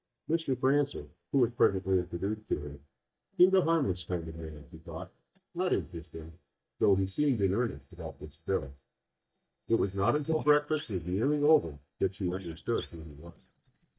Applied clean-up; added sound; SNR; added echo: neural mask model DeepFilterNet 3.